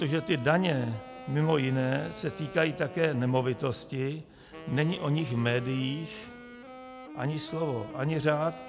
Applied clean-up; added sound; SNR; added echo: none; Wind instrument, woodwind instrument; 15 dB; none.